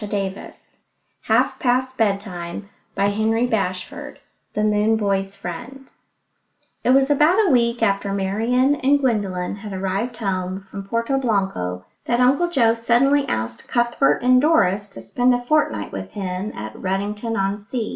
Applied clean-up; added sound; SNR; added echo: none; none; none; none.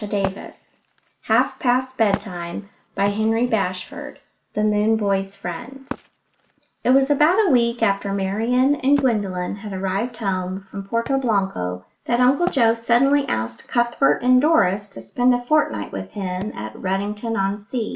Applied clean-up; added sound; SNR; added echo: none; Wood; 18 dB; none.